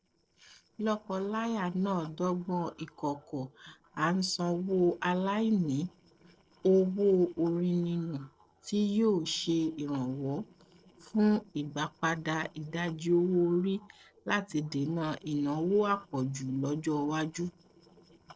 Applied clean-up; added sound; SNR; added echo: neural separator model SepFormer DNS4.